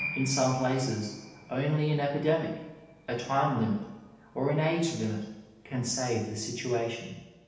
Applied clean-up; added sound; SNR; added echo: none; Piano; 16 dB; reverberation time 0.9 s.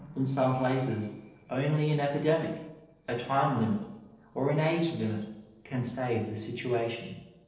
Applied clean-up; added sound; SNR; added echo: neural separator model SepFormer DNS4.